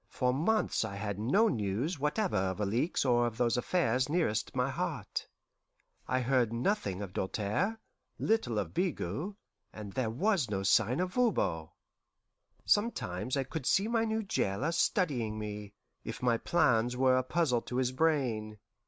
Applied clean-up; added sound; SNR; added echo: none; none; none; none.